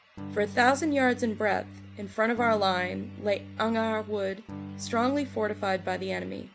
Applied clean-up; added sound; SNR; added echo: none; Electric guitar / Strum; 13 dB; none.